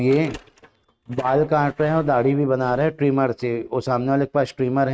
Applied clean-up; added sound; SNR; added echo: neural mask model RNNoise.